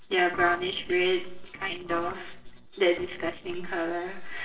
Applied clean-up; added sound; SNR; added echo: neural separator model SepFormer DNS4.